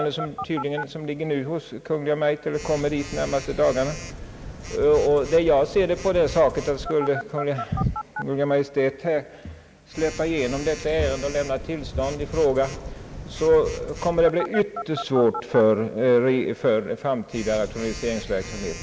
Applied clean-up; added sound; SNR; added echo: none; Telephone; 13 dB; none.